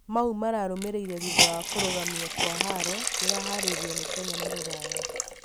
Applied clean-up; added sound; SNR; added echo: none; Hiss; -3 dB; none.